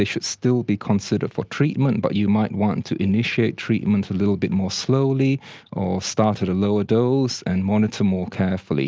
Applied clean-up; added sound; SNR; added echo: none; none; none; none.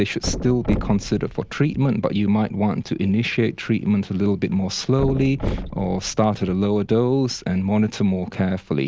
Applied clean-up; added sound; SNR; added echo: none; Thump, thud; 12 dB; none.